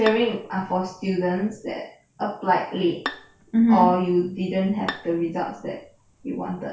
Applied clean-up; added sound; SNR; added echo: none; Bowed string instrument; 15 dB; none.